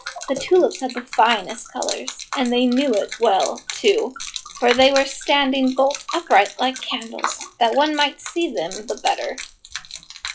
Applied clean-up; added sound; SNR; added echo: classical method log-MMSE.